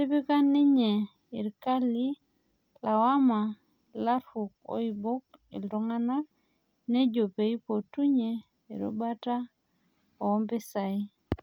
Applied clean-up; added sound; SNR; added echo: none; none; none; none.